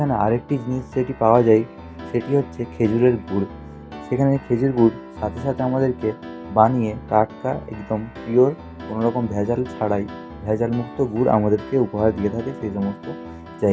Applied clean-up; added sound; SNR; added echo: none; Piano; 15 dB; none.